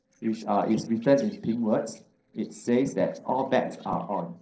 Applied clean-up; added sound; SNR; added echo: neural separator model SepFormer DNS4.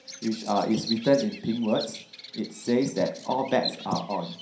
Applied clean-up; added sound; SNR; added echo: none; Bird vocalization, bird call, bird song; 13 dB; reverberation time 0.5 s.